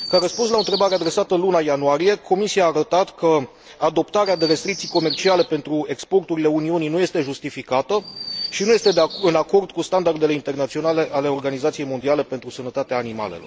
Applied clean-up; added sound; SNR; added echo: none; Chirp, tweet; 15 dB; none.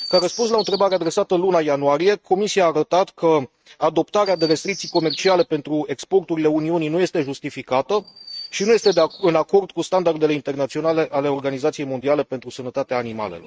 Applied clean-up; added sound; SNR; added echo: neural mask model RNNoise.